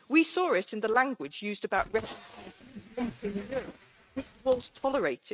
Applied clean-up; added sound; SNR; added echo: neural mask model RNNoise.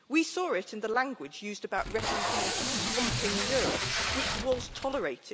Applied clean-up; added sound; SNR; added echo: none; Packing tape, duct tape; -1 dB; none.